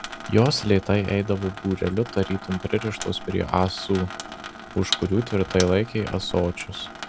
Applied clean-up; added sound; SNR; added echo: none; Sink (filling or washing) / Water tap, faucet; 12 dB; none.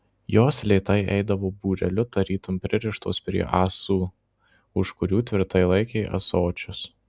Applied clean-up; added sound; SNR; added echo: none; none; none; none.